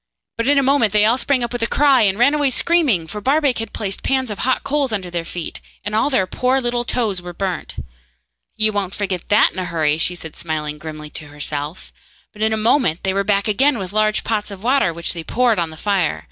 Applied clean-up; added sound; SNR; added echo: none; none; none; none.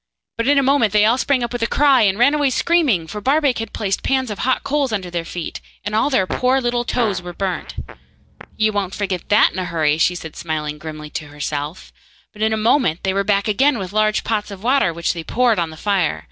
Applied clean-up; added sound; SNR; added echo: none; Fart; 14 dB; none.